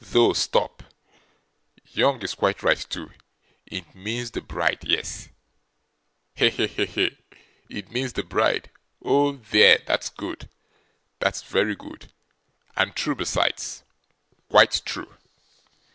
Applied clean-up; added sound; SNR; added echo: none; none; none; none.